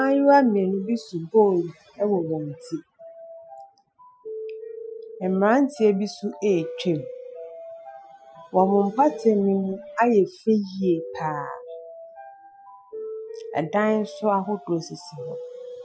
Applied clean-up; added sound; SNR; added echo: classical method Wiener filter.